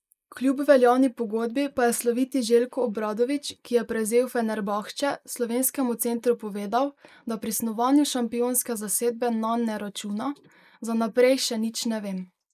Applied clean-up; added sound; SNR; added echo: neural mask model Resemble Enhance denoiser.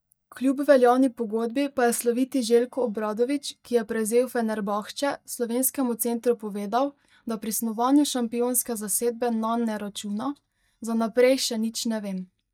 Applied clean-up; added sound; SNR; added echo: neural mask model DeepFilterNet 3.